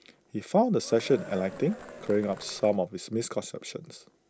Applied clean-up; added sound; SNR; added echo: none; Cheering; 16 dB; none.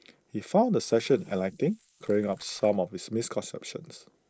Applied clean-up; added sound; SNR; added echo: neural mask model Resemble Enhance denoiser.